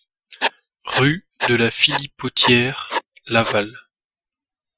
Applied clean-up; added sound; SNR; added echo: classical method Wiener filter.